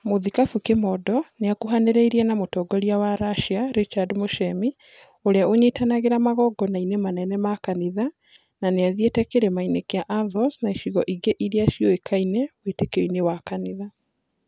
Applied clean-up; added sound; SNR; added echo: none; none; none; none.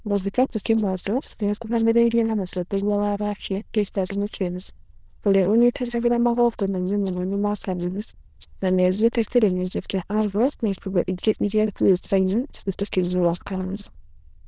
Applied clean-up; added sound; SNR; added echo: neural diffusion model UNIVERSE++.